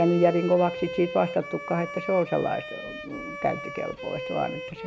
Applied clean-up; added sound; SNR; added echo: none; Bowed string instrument; 10 dB; none.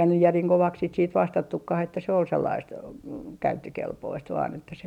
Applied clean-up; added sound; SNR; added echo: none; none; none; none.